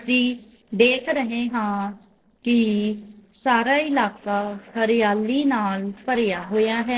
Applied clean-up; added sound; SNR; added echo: neural separator model SepFormer DNS4.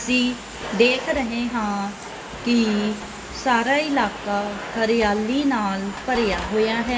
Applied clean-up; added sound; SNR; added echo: none; Domestic sounds, home sounds; 11 dB; reverberation time 1.2 s.